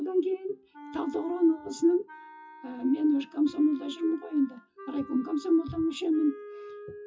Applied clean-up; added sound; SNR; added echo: classical method WPE with log-MMSE.